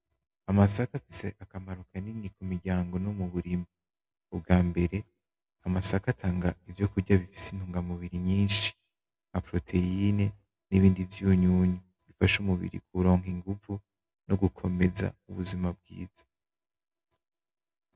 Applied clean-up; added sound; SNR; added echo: none; none; none; none.